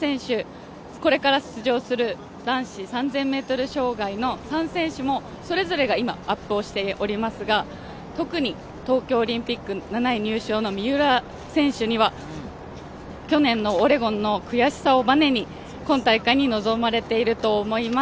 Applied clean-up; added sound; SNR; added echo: none; none; none; none.